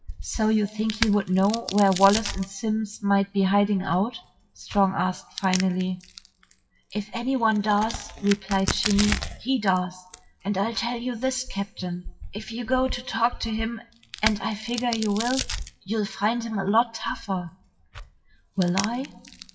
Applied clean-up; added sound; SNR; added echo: classical method WPE with log-MMSE.